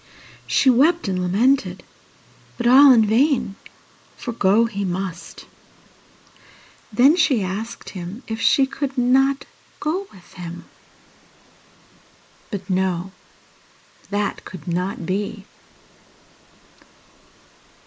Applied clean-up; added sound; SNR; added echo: neural mask model Resemble Enhance denoiser.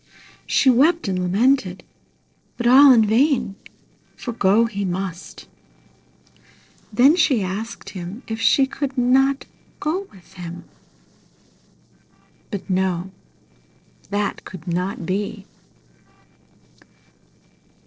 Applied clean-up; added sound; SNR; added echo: neural separator model SepFormer DNS4.